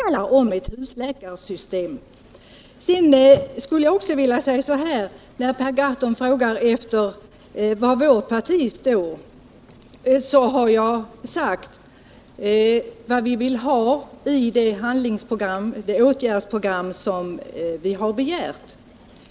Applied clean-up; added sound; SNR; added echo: none; none; none; none.